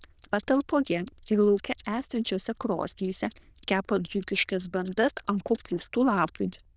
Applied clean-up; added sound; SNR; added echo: neural diffusion model UNIVERSE++.